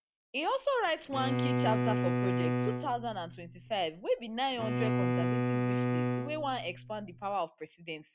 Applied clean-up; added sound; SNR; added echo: none; Bowed string instrument; -3 dB; none.